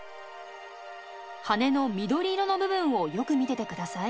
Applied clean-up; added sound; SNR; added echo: none; none; none; none.